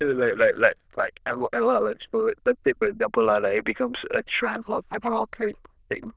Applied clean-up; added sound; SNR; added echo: neural diffusion model UNIVERSE++.